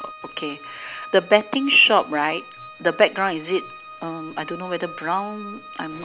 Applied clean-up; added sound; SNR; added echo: none; Organ; 16 dB; none.